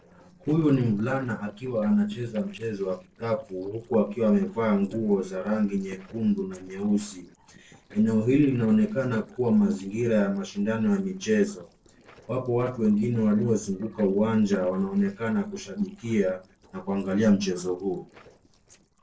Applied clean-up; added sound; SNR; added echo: neural separator model SepFormer DNS4.